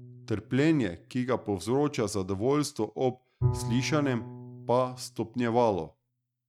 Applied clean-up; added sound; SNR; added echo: neural mask model RNNoise.